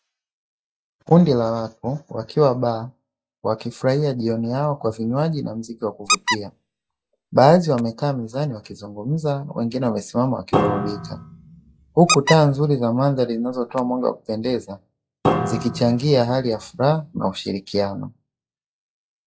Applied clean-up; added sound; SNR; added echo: classical method log-MMSE.